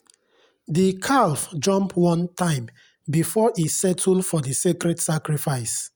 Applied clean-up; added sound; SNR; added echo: none; none; none; none.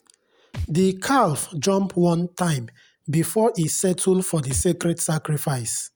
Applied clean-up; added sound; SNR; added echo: none; Thump, thud; 18 dB; none.